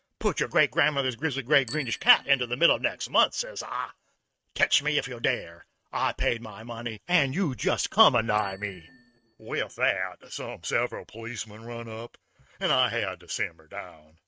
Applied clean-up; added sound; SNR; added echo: neural mask model RNNoise.